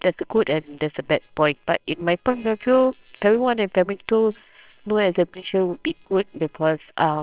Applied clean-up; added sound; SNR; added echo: neural separator model SepFormer WHAMR!.